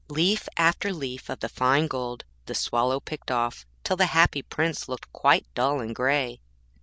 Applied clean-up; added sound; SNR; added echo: none; none; none; none.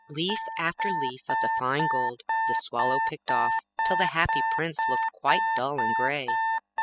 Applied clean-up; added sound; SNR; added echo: classical method spectral subtraction.